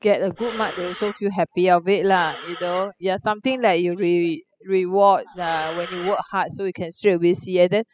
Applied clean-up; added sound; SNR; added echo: classical method spectral subtraction.